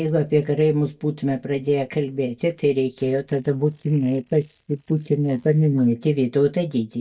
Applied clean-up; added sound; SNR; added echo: neural mask model DeepFilterNet 3.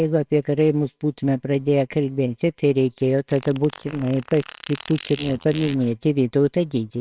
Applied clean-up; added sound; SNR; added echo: neural separator model SepFormer WHAMR!.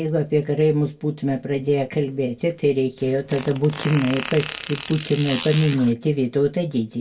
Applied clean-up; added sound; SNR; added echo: none; Fart; 11 dB; reverberation time 0.1 s.